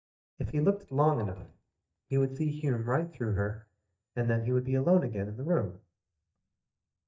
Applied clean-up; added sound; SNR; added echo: neural mask model DeepFilterNet 3.